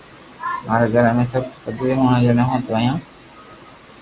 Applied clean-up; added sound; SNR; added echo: none; none; none; none.